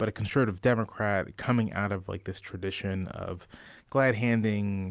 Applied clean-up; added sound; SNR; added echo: none; none; none; none.